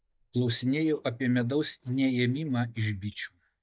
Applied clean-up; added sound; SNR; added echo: neural mask model DeepFilterNet 3.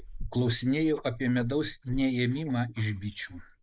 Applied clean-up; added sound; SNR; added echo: neural mask model Resemble Enhance denoiser.